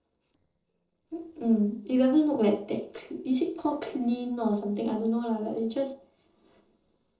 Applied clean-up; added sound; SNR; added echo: neural separator model SepFormer DNS4.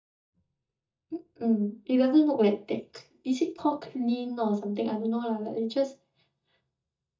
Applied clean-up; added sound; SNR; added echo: neural mask model DeepFilterNet 3.